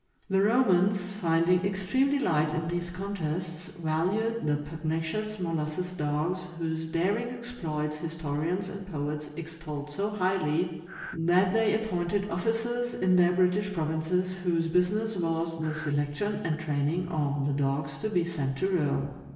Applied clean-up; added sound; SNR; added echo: none; Breathing; 12 dB; reverberation time 1.0 s.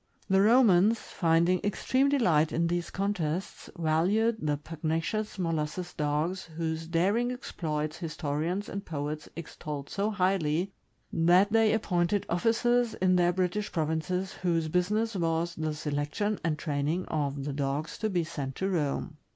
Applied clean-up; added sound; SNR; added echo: none; none; none; none.